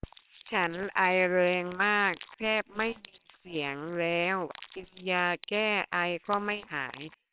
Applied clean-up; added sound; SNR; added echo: neural separator model SepFormer WHAMR!.